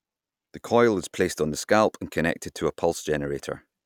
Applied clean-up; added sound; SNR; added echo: none; none; none; none.